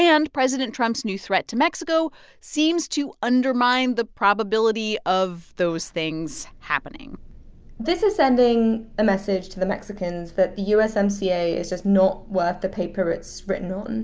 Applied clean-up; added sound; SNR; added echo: none; none; none; none.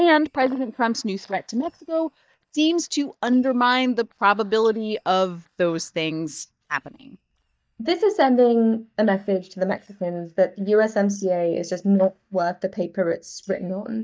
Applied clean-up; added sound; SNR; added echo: neural mask model DeepFilterNet 3.